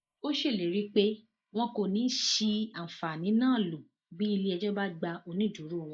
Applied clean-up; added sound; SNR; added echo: neural mask model Resemble Enhance denoiser.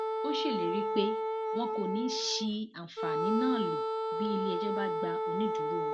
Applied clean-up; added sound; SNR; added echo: none; Wind instrument, woodwind instrument; -2 dB; none.